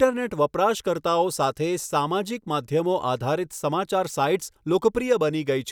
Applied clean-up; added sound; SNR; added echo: none; none; none; none.